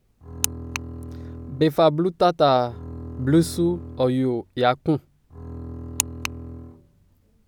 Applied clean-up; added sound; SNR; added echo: none; Bowed string instrument; 14 dB; none.